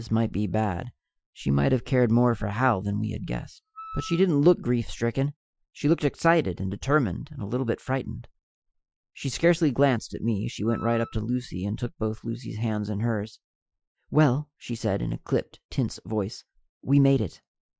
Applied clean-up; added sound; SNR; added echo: classical method Wiener filter.